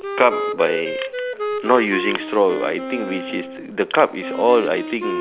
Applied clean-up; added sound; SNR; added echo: none; Wind instrument, woodwind instrument; 7 dB; none.